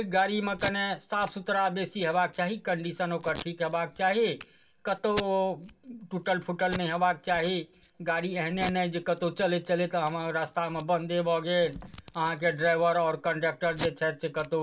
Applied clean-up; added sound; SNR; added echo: none; Packing tape, duct tape; 15 dB; reverberation time 0.2 s.